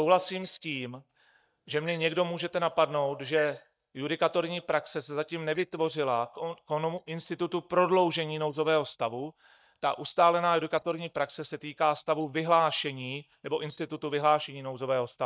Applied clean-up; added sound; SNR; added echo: neural mask model DeepFilterNet 3.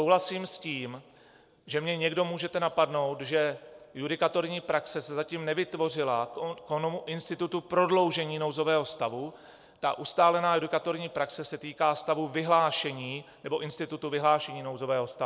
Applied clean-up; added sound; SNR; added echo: none; none; none; none.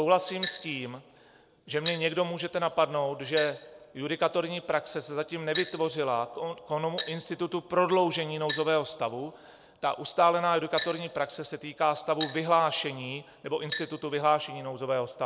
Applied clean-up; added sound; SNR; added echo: none; Glass; 13 dB; none.